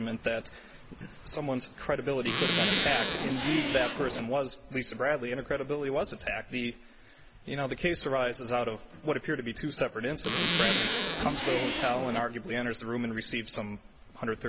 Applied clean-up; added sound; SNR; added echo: none; Zipper (clothing); -2 dB; none.